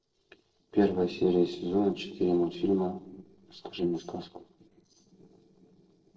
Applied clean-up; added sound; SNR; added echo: neural separator model SepFormer DNS4.